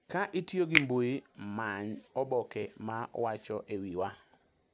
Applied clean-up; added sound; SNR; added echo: none; Finger snapping; 2 dB; none.